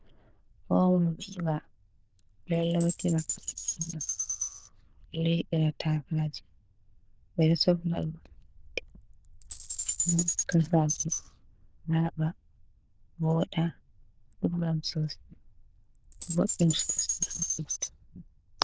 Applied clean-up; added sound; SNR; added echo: neural diffusion model UNIVERSE++.